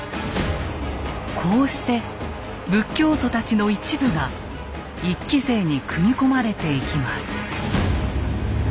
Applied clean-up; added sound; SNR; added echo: none; none; none; none.